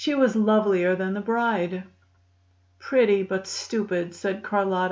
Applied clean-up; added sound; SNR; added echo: none; none; none; none.